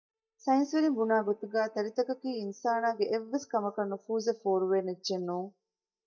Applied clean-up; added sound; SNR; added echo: neural mask model DeepFilterNet 3.